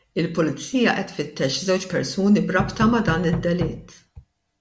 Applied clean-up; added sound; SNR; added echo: none; Knock; 7 dB; none.